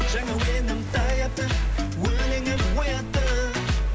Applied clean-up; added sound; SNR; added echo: none; Walk, footsteps; 17 dB; none.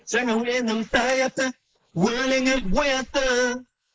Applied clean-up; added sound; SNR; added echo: neural mask model Resemble Enhance denoiser.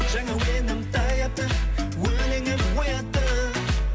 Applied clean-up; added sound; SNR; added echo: none; none; none; none.